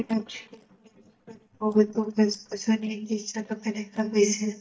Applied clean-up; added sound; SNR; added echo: neural mask model DeepFilterNet 3.